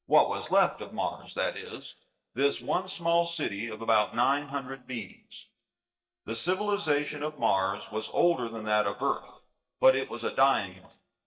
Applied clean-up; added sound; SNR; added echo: neural mask model DeepFilterNet 3.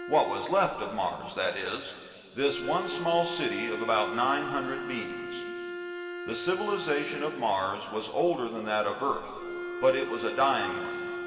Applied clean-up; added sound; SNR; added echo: none; Wind instrument, woodwind instrument; 8 dB; reverberation time 2.4 s.